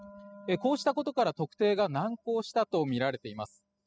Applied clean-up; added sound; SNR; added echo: classical method spectral subtraction.